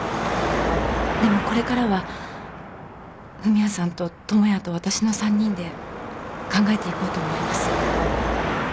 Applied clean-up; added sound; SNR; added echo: none; Car passing by / Traffic noise, roadway noise / Engine; 2 dB; none.